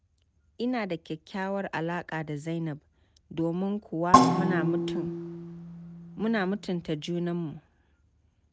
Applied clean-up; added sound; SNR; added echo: none; Percussion; -5 dB; none.